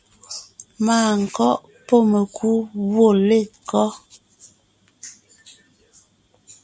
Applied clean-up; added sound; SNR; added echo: none; none; none; none.